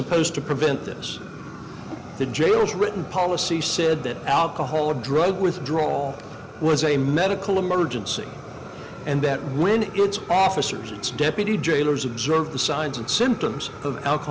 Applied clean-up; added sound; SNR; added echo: none; Fire; 14 dB; none.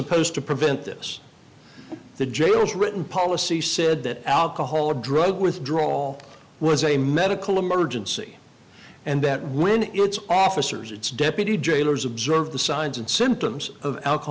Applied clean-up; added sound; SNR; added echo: none; none; none; none.